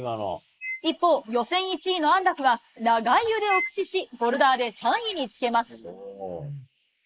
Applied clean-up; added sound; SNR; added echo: neural mask model Resemble Enhance denoiser.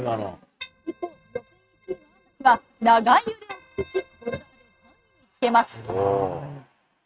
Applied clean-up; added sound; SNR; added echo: neural mask model RNNoise.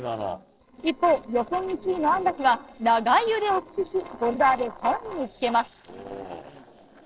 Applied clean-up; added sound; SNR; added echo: neural separator model SepFormer DNS4.